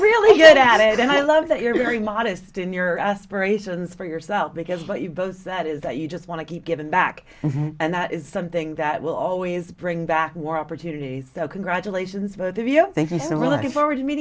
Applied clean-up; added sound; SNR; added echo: none; none; none; none.